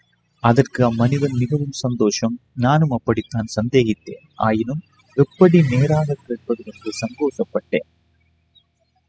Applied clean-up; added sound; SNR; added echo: classical method spectral subtraction.